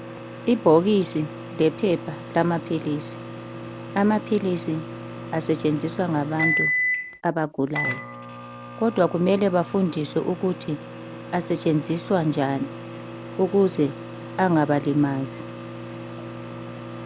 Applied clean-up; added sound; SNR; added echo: none; Microwave oven; 8 dB; none.